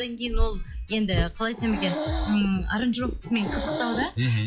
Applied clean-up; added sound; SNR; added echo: classical method log-MMSE.